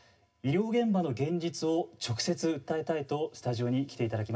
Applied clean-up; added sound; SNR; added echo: none; none; none; reverberation time 0.4 s.